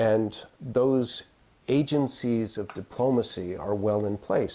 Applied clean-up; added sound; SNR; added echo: none; none; none; none.